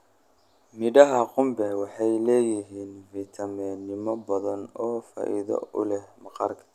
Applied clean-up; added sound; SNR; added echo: none; none; none; none.